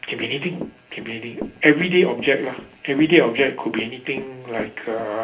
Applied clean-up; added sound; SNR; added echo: none; Walk, footsteps / Run; 15 dB; reverberation time 0.3 s.